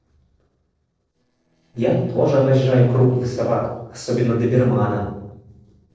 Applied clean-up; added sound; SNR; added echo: neural separator model SepFormer DNS4.